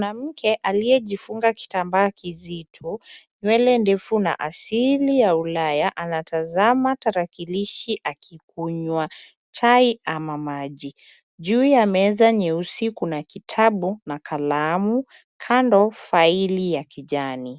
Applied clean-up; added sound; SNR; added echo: none; none; none; none.